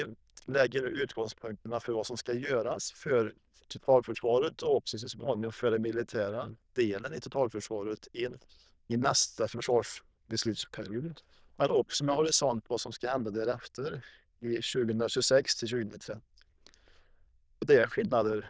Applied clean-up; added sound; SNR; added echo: neural diffusion model UNIVERSE++.